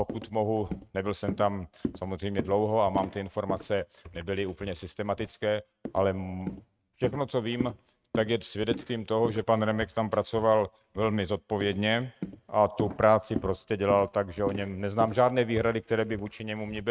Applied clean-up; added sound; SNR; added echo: neural mask model RNNoise.